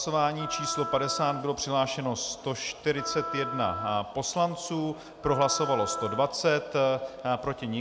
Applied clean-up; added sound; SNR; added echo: none; Wind instrument, woodwind instrument; 8 dB; none.